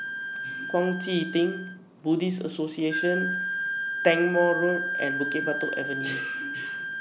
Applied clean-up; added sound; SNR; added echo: none; Wind instrument, woodwind instrument; 4 dB; none.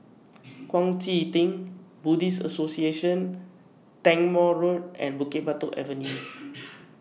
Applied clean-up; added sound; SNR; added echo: none; none; none; none.